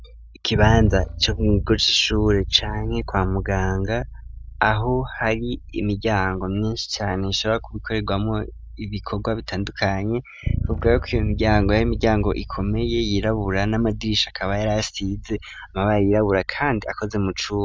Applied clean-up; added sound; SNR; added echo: neural mask model RNNoise.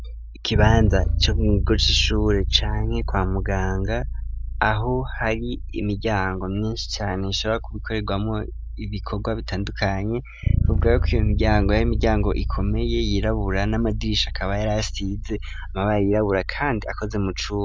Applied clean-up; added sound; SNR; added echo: none; Bass guitar; 1 dB; none.